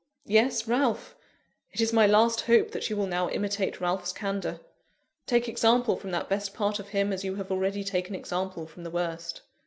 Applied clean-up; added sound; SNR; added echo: none; none; none; none.